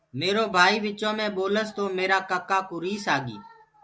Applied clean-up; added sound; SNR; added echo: none; none; none; none.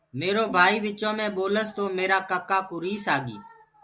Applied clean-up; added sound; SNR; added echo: none; Bowed string instrument; 19 dB; none.